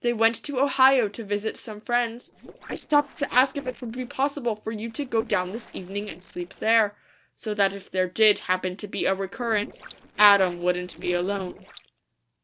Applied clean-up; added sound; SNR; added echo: neural separator model SepFormer DNS4.